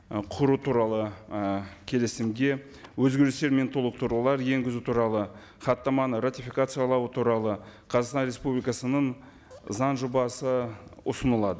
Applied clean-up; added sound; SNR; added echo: none; none; none; none.